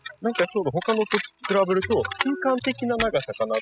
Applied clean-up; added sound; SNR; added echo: classical method spectral subtraction.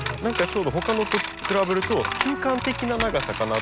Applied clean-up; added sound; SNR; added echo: none; Coin (dropping); 6 dB; none.